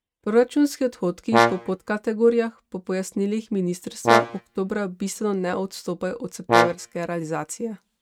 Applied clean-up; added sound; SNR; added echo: neural mask model RNNoise.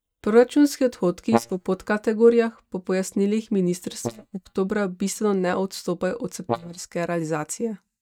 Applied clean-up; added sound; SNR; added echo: neural mask model DeepFilterNet 3.